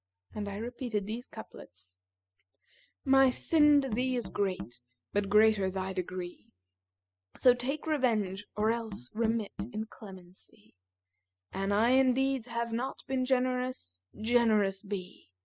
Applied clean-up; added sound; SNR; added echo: classical method spectral subtraction.